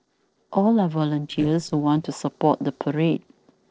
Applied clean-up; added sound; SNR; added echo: neural separator model SepFormer DNS4.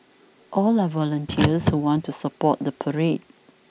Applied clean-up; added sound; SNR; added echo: none; Car; 6 dB; none.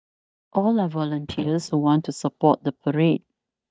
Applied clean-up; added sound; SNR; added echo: neural mask model DeepFilterNet 3.